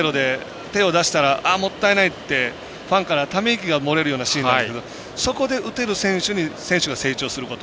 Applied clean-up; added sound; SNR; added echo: none; none; none; none.